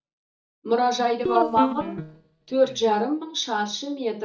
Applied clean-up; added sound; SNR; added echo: neural mask model DeepFilterNet 3.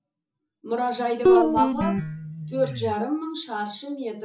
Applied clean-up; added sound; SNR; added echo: classical method WPE with log-MMSE.